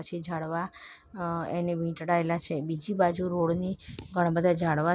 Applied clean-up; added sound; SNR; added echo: none; none; none; none.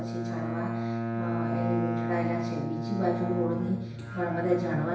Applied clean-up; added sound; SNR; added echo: none; Bowed string instrument; 0 dB; reverberation time 0.9 s.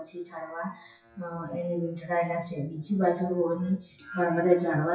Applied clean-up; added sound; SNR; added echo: classical method WPE with log-MMSE.